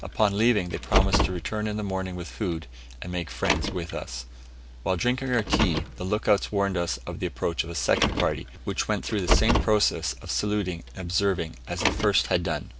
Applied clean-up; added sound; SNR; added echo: none; Car; 3 dB; none.